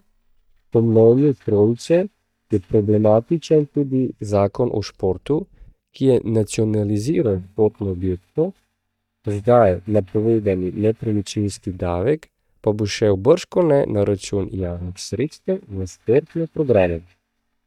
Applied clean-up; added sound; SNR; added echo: neural mask model DeepFilterNet 3.